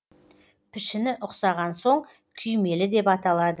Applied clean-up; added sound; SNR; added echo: none; none; none; none.